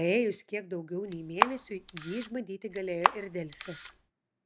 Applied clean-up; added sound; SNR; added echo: none; Camera; -1 dB; none.